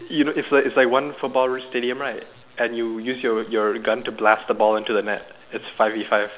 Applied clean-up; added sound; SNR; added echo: none; none; none; none.